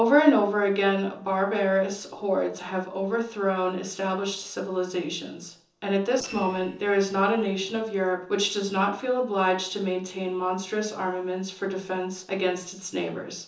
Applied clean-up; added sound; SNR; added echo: neural separator model SepFormer DNS4.